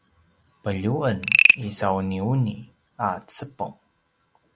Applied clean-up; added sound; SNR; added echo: none; Frog; -4 dB; none.